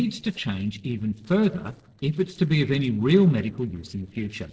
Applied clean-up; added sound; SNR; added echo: neural separator model SepFormer DNS4.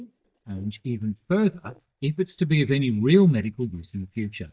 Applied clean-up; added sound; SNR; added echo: neural mask model DeepFilterNet 3.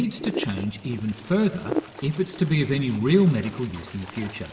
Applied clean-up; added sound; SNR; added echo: none; Wind; 11 dB; reverberation time 1.3 s.